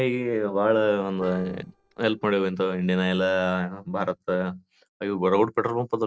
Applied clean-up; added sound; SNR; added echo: neural separator model SepFormer DNS4.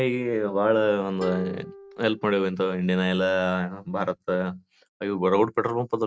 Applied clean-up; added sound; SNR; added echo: none; Plucked string instrument; 18 dB; none.